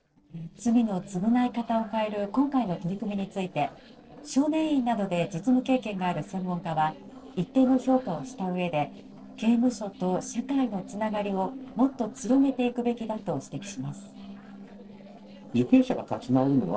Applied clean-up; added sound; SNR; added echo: neural separator model SepFormer DNS4.